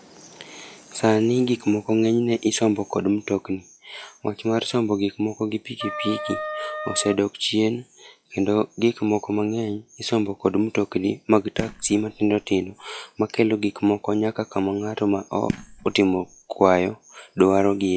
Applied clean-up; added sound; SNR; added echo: classical method log-MMSE.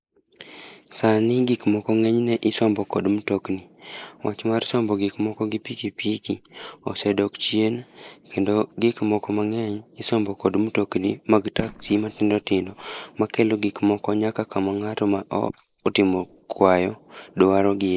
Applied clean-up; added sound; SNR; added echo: neural mask model Resemble Enhance denoiser.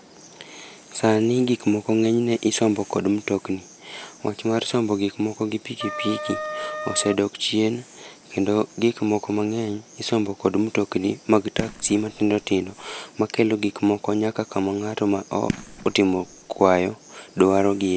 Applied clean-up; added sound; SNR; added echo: none; Fireworks + Wind instrument, woodwind instrument; 10 dB; none.